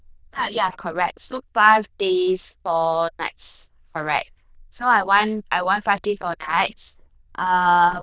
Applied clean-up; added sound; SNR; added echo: neural diffusion model UNIVERSE++.